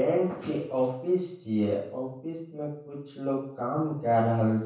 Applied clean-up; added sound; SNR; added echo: none; none; none; reverberation time 0.7 s.